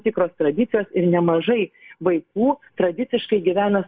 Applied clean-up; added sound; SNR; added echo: neural mask model Resemble Enhance denoiser.